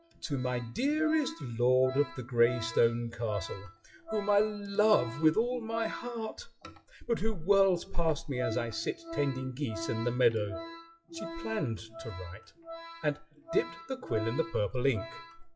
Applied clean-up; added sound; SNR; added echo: classical method WPE with log-MMSE.